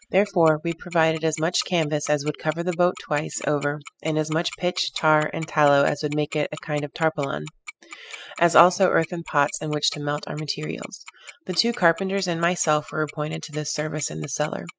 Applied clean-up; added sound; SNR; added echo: classical method spectral subtraction.